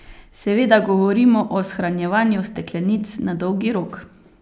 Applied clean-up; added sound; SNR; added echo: none; none; none; none.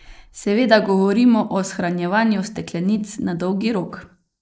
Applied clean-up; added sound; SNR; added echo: neural mask model Resemble Enhance denoiser.